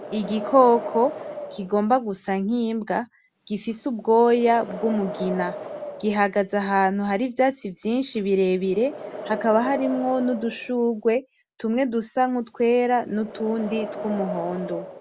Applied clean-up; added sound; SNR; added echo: none; Wind; 13 dB; none.